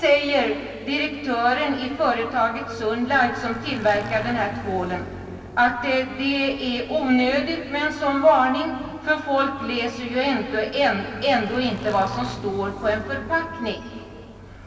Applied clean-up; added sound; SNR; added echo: none; Motorcycle / Engine; 17 dB; reverberation time 2.4 s.